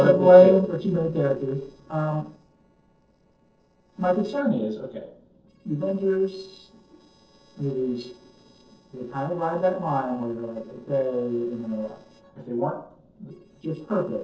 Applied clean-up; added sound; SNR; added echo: neural separator model SepFormer DNS4.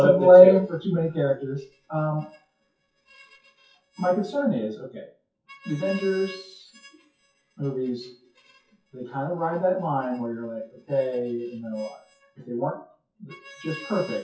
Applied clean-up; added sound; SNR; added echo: classical method WPE with log-MMSE.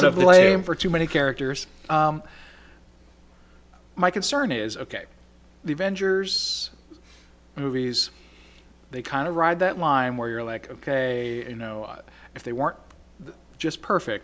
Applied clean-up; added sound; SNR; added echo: none; none; none; none.